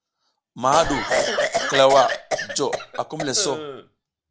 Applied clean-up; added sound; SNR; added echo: none; Cough; 3 dB; none.